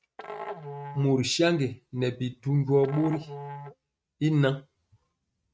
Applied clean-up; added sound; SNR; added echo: neural mask model RNNoise.